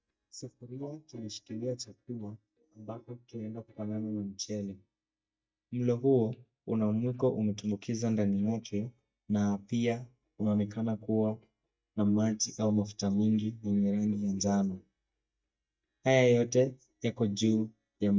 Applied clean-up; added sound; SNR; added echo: neural mask model DeepFilterNet 3.